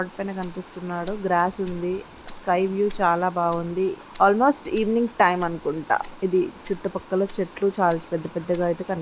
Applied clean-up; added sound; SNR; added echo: none; Rattle (instrument); 18 dB; none.